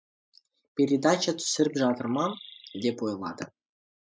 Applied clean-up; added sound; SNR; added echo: classical method spectral subtraction.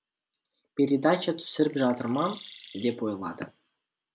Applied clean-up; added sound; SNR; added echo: none; Chirp, tweet; 19 dB; none.